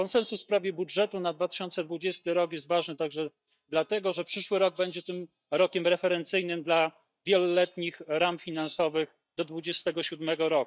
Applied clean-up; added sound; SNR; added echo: neural mask model DeepFilterNet 3.